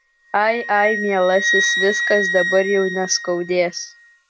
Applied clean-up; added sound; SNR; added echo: none; Wind instrument, woodwind instrument; 4 dB; none.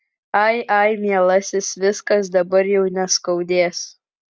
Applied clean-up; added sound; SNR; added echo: none; none; none; none.